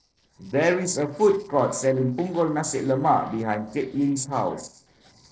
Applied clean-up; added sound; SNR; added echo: neural separator model SepFormer DNS4.